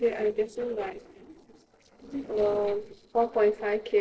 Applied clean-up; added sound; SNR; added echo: neural separator model SepFormer DNS4.